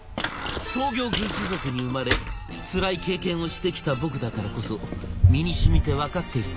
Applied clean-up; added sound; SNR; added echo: none; Bicycle; -2 dB; none.